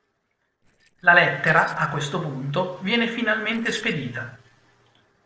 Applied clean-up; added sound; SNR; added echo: neural separator model SepFormer DNS4.